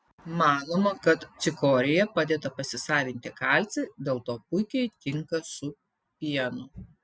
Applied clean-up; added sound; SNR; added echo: none; none; none; none.